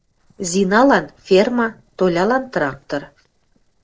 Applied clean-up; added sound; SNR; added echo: neural separator model SepFormer DNS4.